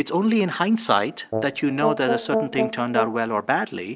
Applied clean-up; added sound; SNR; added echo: none; Brass instrument; 3 dB; none.